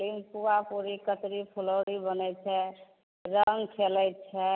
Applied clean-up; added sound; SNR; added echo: none; none; none; none.